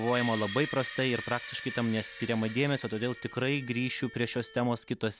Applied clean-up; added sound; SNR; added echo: none; Screech; 12 dB; none.